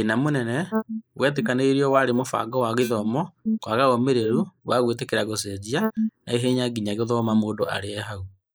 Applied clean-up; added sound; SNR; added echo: neural mask model Resemble Enhance denoiser.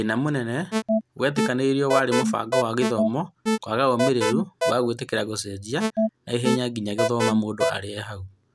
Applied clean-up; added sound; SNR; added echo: none; Alarm; 0 dB; none.